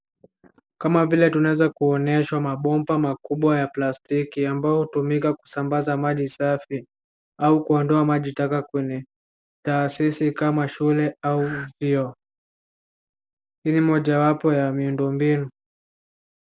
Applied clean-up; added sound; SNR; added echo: neural mask model Resemble Enhance denoiser.